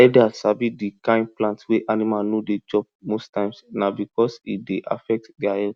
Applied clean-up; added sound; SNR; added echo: none; none; none; none.